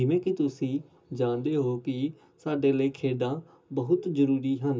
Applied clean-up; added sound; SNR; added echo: none; none; none; reverberation time 0.2 s.